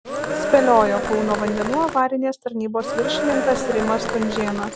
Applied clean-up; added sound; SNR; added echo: none; Cheering; 3 dB; none.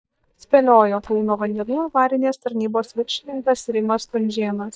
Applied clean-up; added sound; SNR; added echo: neural mask model DeepFilterNet 3.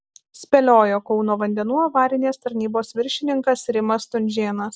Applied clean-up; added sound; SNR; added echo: none; none; none; none.